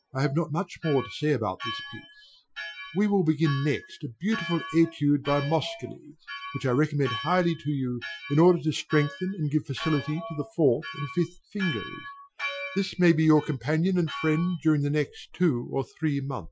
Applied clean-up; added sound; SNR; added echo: classical method Wiener filter.